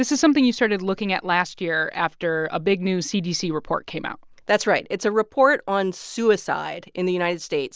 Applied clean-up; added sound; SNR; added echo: none; none; none; none.